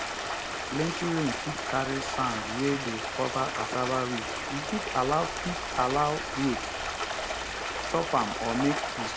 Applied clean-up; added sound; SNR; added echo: none; Stream; 2 dB; none.